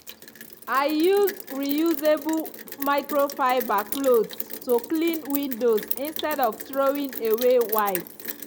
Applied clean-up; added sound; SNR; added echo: none; Rain; 11 dB; none.